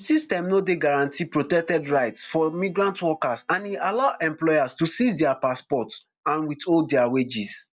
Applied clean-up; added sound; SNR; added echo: neural mask model DeepFilterNet 3.